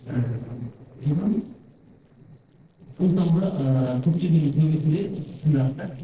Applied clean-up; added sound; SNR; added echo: neural separator model SepFormer DNS4.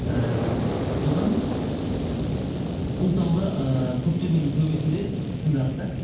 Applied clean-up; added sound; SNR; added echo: none; Fire; 1 dB; reverberation time 0.9 s.